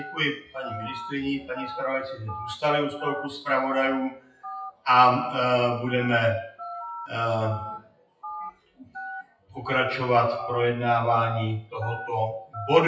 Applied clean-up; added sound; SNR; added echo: classical method WPE with log-MMSE.